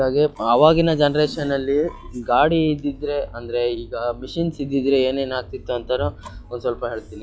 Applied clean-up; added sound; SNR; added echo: classical method log-MMSE.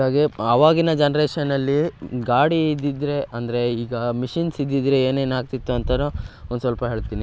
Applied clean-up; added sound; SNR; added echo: none; none; none; none.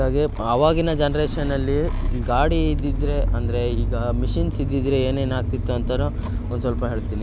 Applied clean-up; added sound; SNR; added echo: none; Engine starting / Motor vehicle (road); 0 dB; none.